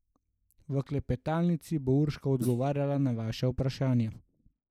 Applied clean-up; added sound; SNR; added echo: neural mask model Resemble Enhance denoiser.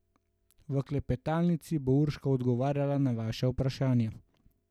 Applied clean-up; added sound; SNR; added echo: none; none; none; none.